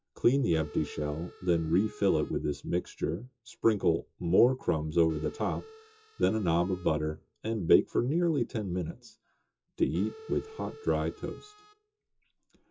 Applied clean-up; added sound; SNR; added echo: classical method WPE with log-MMSE.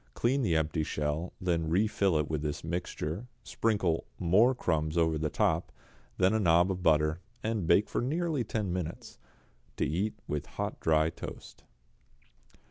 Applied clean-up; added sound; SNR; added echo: none; none; none; none.